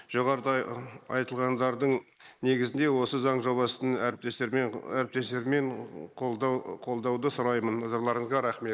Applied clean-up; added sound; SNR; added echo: neural mask model Resemble Enhance denoiser.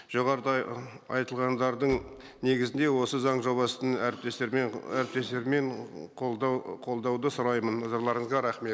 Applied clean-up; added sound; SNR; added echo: none; Slam; 19 dB; none.